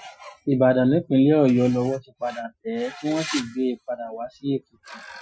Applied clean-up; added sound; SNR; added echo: classical method Wiener filter.